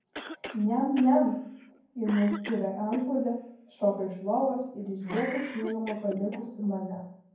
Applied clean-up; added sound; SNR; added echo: none; Cough; 15 dB; reverberation time 0.9 s.